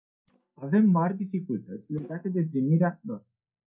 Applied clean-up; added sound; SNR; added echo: neural mask model DeepFilterNet 3.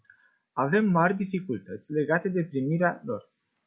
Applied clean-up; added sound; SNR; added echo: none; none; none; none.